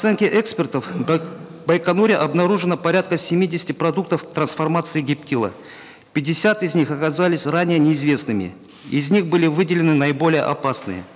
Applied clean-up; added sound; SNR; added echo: none; none; none; none.